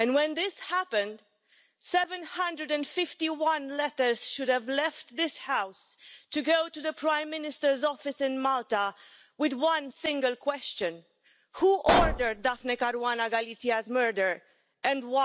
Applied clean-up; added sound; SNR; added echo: none; Explosion; -1 dB; none.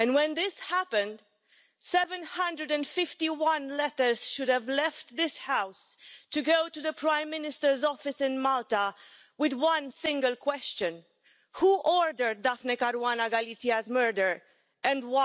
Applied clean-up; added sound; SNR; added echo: none; none; none; none.